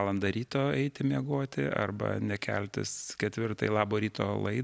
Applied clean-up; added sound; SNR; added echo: none; none; none; none.